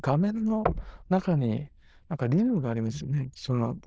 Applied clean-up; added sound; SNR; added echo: neural diffusion model UNIVERSE++.